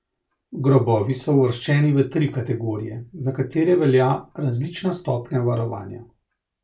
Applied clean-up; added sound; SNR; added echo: none; none; none; none.